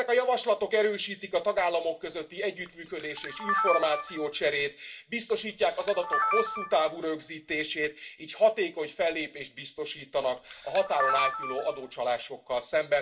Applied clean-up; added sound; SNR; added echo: none; Camera; 4 dB; reverberation time 0.2 s.